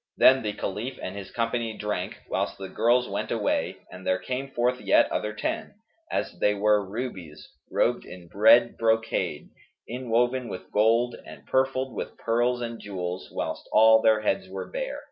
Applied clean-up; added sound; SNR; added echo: none; none; none; none.